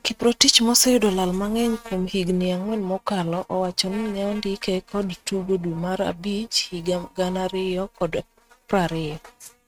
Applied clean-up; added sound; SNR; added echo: neural mask model RNNoise.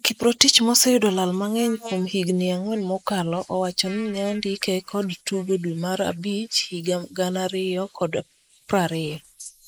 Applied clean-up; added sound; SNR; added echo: neural mask model Resemble Enhance denoiser.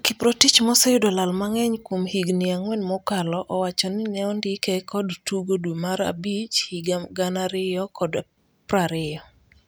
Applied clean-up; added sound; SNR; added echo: none; none; none; none.